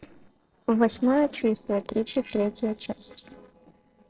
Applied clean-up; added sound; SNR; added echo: neural separator model SepFormer DNS4.